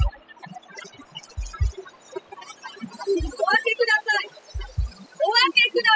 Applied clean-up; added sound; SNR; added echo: classical method spectral subtraction.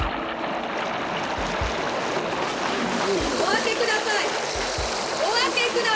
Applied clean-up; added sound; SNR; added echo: none; Waves, surf; 0 dB; none.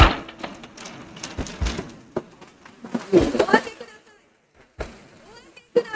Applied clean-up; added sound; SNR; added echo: neural mask model RNNoise.